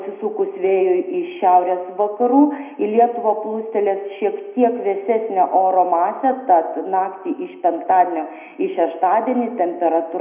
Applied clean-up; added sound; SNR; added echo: none; none; none; reverberation time 0.7 s.